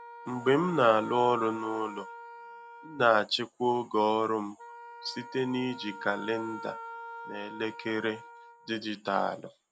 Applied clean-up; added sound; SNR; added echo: none; Wind instrument, woodwind instrument; 15 dB; none.